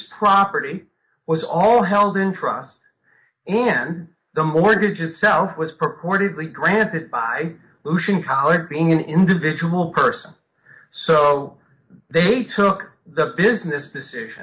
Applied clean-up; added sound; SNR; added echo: neural mask model Resemble Enhance denoiser.